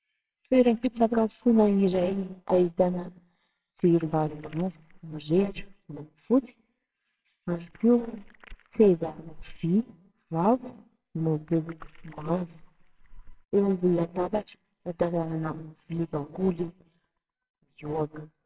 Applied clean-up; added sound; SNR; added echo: neural separator model SepFormer WHAMR!.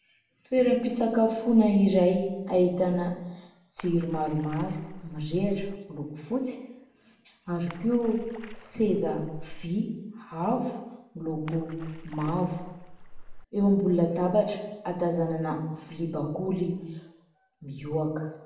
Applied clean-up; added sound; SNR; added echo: none; Splash, splatter; 14 dB; reverberation time 0.8 s.